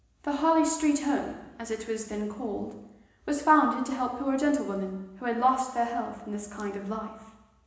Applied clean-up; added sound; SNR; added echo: none; none; none; reverberation time 1.0 s.